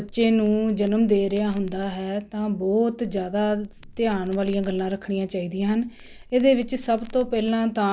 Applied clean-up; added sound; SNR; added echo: none; Crackle; 17 dB; none.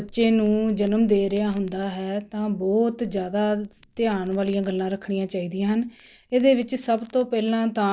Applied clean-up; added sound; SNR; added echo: neural mask model DeepFilterNet 3.